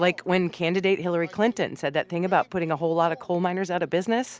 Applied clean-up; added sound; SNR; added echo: none; none; none; none.